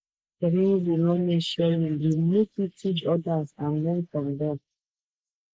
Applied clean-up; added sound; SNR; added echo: neural mask model Resemble Enhance denoiser.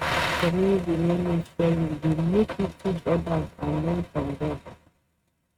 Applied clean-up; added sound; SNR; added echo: neural mask model RNNoise.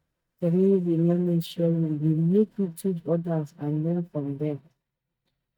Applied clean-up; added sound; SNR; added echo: neural mask model DeepFilterNet 3.